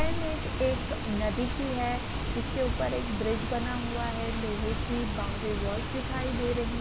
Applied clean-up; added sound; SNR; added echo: none; Water; 0 dB; none.